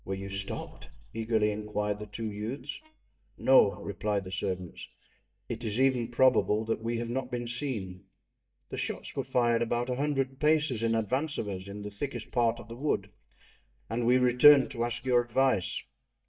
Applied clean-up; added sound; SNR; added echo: neural mask model DeepFilterNet 3.